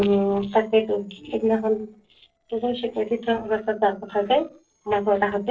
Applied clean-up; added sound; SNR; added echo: neural separator model SepFormer DNS4.